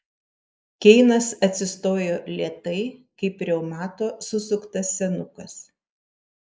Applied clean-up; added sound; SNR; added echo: neural mask model Resemble Enhance denoiser.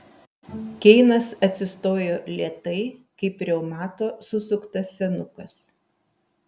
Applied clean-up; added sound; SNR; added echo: none; Bowed string instrument; 20 dB; none.